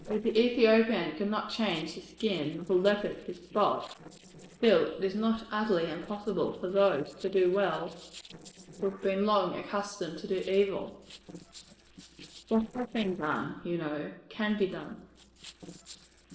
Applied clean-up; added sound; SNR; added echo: neural separator model SepFormer DNS4.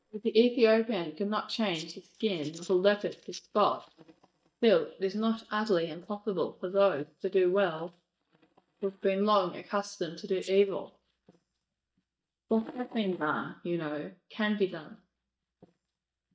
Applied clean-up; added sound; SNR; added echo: neural mask model DeepFilterNet 3.